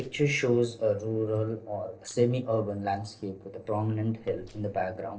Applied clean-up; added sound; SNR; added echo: neural separator model SepFormer DNS4.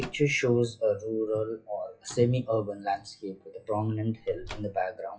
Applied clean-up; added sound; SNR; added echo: classical method WPE with log-MMSE.